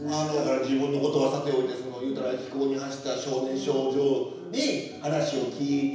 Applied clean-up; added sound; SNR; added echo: none; none; none; reverberation time 0.9 s.